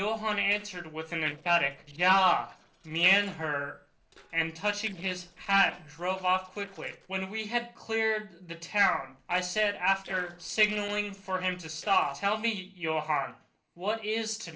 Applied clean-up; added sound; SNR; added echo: neural separator model SepFormer DNS4.